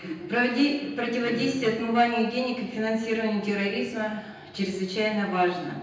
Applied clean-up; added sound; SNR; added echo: none; none; none; reverberation time 0.9 s.